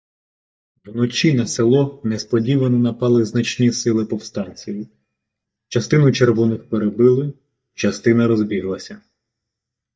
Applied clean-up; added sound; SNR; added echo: neural mask model DeepFilterNet 3.